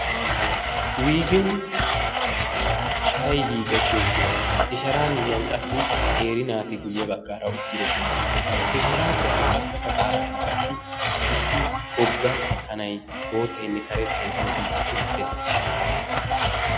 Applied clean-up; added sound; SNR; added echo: none; Domestic sounds, home sounds; -4 dB; none.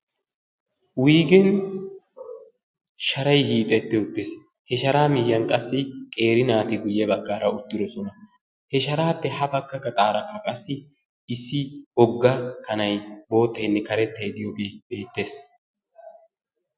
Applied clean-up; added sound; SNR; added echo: none; none; none; none.